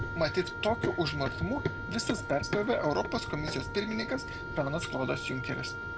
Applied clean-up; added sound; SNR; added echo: none; Run + Wind instrument, woodwind instrument; 4 dB; none.